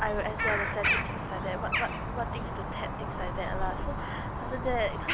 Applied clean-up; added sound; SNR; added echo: none; Bird vocalization, bird call, bird song; -3 dB; none.